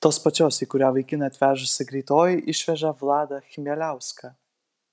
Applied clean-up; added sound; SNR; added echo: none; none; none; none.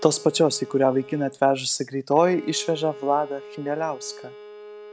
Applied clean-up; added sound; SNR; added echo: none; Bowed string instrument; 17 dB; none.